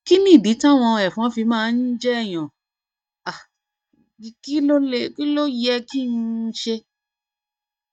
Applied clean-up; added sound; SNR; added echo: neural mask model DeepFilterNet 3.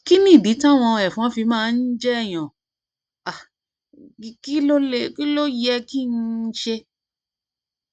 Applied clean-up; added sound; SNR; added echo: none; none; none; none.